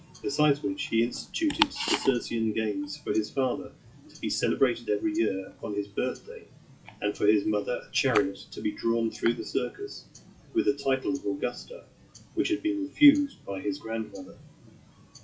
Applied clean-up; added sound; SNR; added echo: classical method WPE with log-MMSE.